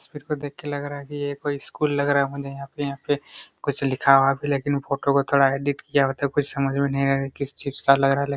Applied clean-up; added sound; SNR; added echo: none; none; none; none.